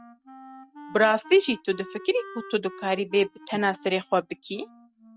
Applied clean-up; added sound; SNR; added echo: neural mask model RNNoise.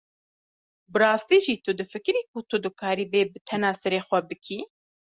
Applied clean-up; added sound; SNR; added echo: none; none; none; none.